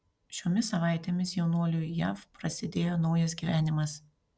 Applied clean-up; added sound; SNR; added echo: none; none; none; none.